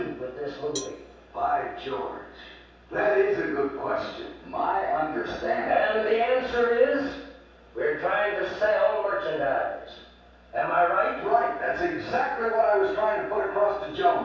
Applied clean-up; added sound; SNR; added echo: none; Cowbell; 18 dB; reverberation time 0.7 s.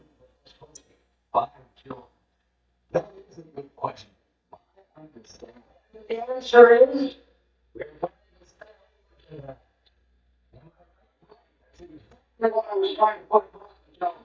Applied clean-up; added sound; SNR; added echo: neural mask model DeepFilterNet 3.